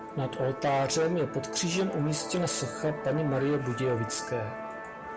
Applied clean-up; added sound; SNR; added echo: none; Musical instrument; 8 dB; none.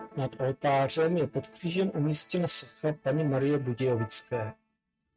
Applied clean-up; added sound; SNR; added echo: neural mask model RNNoise.